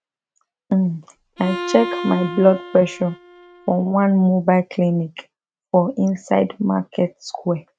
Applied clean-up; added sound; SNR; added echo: neural mask model RNNoise.